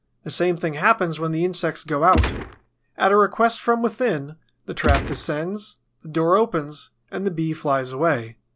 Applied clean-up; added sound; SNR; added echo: none; Gunshot, gunfire; 1 dB; none.